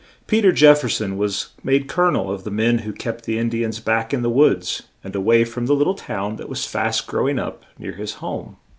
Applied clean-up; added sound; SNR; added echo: none; none; none; none.